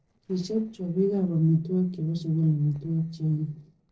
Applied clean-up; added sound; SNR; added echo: neural separator model SepFormer DNS4.